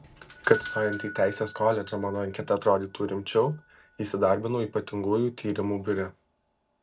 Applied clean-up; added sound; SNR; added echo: none; Doorbell; 17 dB; none.